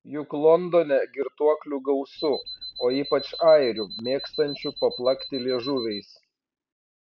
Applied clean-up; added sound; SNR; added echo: none; Alarm; 13 dB; none.